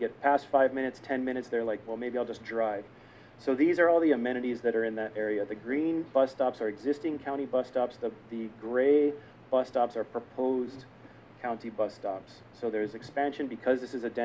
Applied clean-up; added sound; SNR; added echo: none; none; none; none.